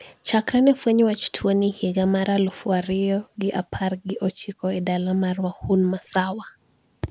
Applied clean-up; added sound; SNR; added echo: none; none; none; none.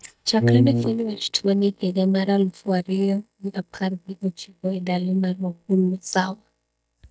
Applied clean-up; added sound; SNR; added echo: neural mask model DeepFilterNet 3.